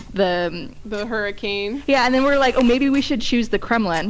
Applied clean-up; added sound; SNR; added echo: none; Tick-tock; 12 dB; none.